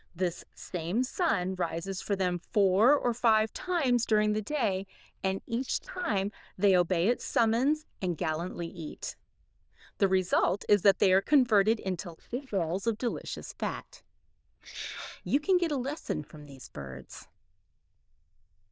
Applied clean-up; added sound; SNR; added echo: neural diffusion model UNIVERSE++.